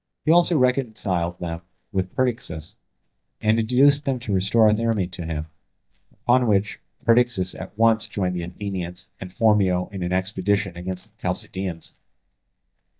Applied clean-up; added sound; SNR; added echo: neural mask model DeepFilterNet 3.